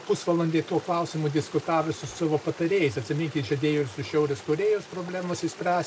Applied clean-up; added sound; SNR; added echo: none; Stream; 18 dB; none.